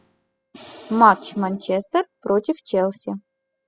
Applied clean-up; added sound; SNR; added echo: classical method spectral subtraction.